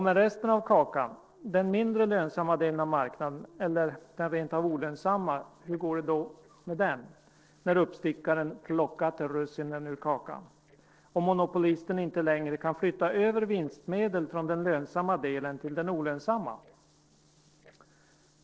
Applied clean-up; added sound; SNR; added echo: neural separator model SepFormer DNS4.